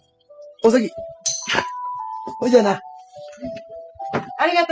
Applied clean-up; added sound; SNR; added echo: classical method spectral subtraction.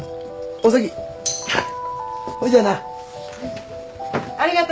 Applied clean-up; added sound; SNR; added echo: none; Tambourine; 7 dB; none.